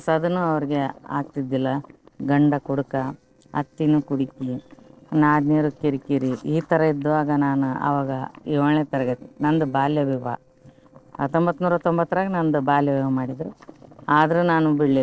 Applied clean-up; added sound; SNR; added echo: neural separator model SepFormer DNS4.